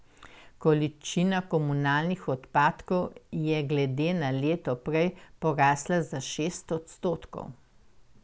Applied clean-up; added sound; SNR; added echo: none; none; none; none.